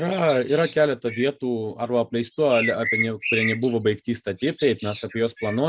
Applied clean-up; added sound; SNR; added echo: none; Bird; 9 dB; none.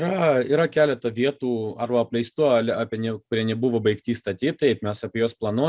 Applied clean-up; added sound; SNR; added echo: none; none; none; none.